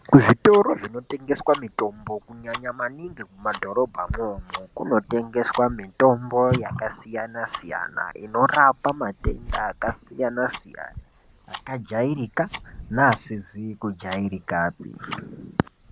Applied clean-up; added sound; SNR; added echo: none; Tick-tock; 15 dB; none.